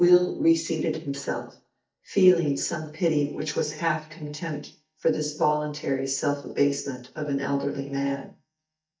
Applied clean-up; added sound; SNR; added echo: neural mask model DeepFilterNet 3.